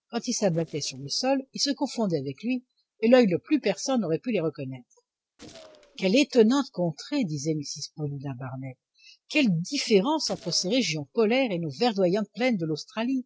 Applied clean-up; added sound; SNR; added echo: neural separator model SepFormer DNS4.